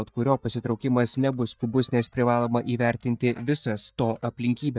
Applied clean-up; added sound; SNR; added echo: neural mask model DeepFilterNet 3.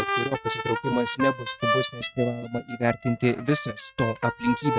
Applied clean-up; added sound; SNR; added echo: neural mask model RNNoise.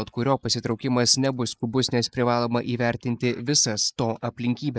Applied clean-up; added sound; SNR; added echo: neural mask model Resemble Enhance denoiser.